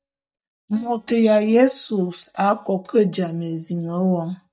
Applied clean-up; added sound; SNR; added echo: neural mask model DeepFilterNet 3.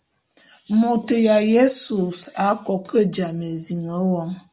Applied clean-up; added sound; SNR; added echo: none; none; none; none.